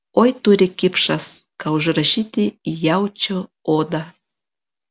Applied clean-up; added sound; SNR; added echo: none; none; none; none.